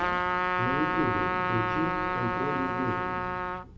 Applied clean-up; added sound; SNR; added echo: none; Trumpet; -5 dB; reverberation time 2.1 s.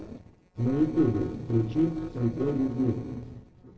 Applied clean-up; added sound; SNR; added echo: neural separator model SepFormer DNS4.